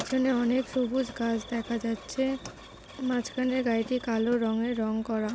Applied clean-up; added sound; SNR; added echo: none; Mechanisms; 18 dB; none.